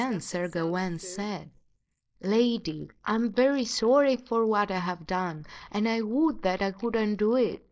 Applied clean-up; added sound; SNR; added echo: neural mask model Resemble Enhance denoiser.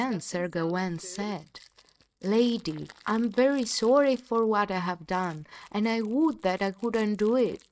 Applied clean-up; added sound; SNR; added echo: neural mask model RNNoise.